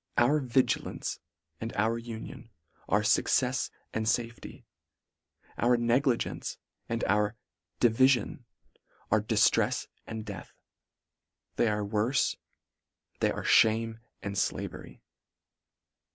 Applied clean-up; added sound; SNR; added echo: none; none; none; none.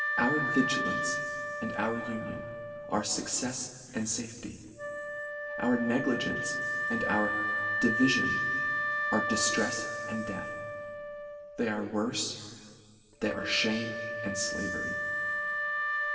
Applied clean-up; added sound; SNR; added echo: none; Wind instrument, woodwind instrument; 0 dB; reverberation time 2.3 s.